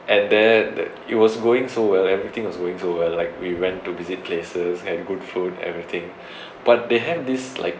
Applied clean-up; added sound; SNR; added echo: none; none; none; none.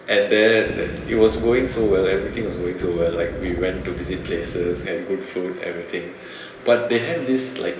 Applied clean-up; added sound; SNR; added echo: none; Wind instrument, woodwind instrument; 10 dB; reverberation time 2.2 s.